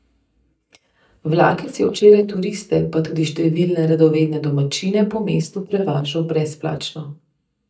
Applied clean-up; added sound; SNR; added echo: neural mask model DeepFilterNet 3.